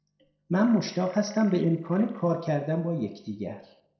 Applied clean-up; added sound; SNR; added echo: neural separator model SepFormer DNS4.